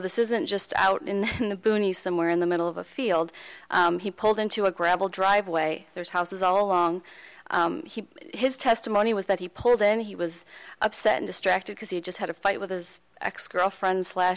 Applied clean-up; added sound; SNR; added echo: none; none; none; none.